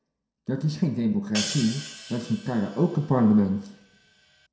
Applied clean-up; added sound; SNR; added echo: none; Hi-hat; 13 dB; reverberation time 0.6 s.